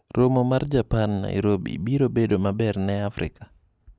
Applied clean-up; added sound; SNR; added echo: none; none; none; none.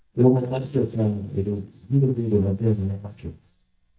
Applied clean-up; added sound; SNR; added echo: neural mask model DeepFilterNet 3.